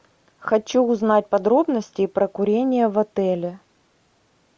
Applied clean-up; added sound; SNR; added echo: none; none; none; none.